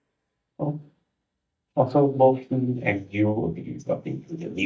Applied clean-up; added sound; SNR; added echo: neural mask model DeepFilterNet 3.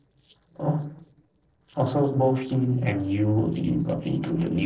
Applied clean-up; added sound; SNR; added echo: neural separator model SepFormer DNS4.